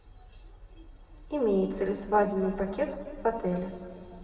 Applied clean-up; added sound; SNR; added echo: none; none; none; reverberation time 2.0 s.